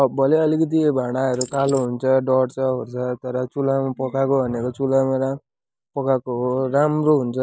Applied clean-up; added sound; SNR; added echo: neural mask model Resemble Enhance denoiser.